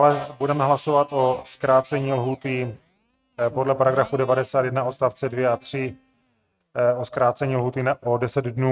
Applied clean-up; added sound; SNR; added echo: neural mask model RNNoise.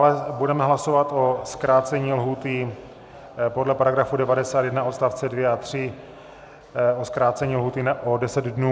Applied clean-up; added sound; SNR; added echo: none; none; none; none.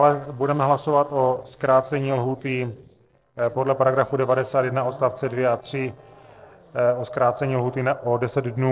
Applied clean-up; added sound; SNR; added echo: neural separator model SepFormer DNS4.